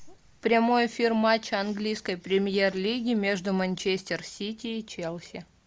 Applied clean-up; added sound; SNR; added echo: none; none; none; none.